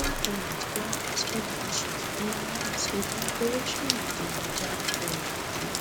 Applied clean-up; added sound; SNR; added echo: none; Rain; -5 dB; none.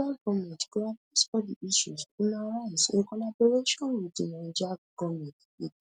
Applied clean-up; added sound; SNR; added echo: none; none; none; none.